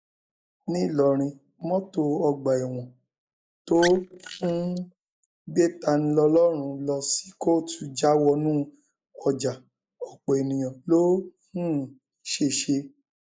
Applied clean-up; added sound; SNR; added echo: neural mask model Resemble Enhance denoiser.